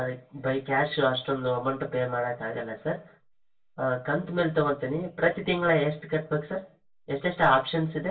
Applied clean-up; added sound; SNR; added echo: none; none; none; reverberation time 0.2 s.